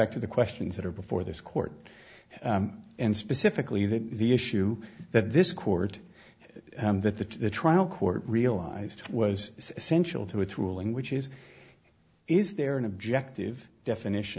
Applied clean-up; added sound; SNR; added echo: none; none; none; none.